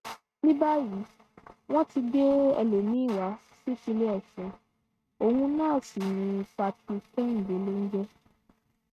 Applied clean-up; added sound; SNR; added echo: neural mask model RNNoise.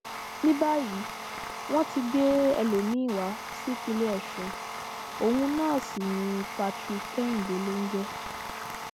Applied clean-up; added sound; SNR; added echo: none; Tools; 8 dB; none.